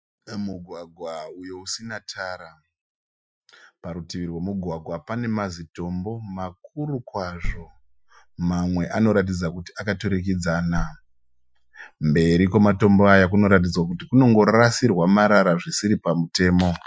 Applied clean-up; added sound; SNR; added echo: classical method Wiener filter.